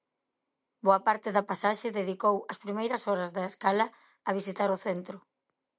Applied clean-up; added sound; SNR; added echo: none; none; none; none.